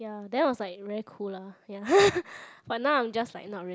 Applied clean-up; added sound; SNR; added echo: none; none; none; none.